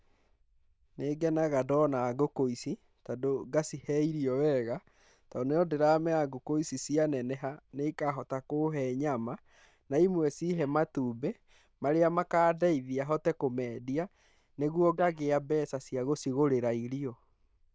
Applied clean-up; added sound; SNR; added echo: neural diffusion model UNIVERSE++.